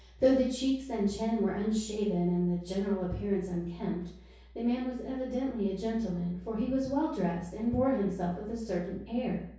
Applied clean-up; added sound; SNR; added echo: none; none; none; reverberation time 0.6 s.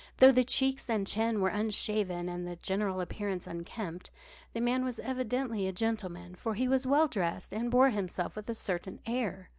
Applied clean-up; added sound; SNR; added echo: none; none; none; none.